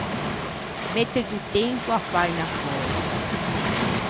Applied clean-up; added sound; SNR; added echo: none; Waves, surf; -1 dB; none.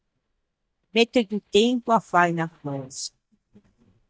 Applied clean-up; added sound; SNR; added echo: neural mask model DeepFilterNet 3.